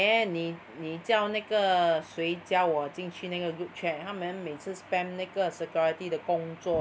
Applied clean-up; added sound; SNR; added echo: none; none; none; none.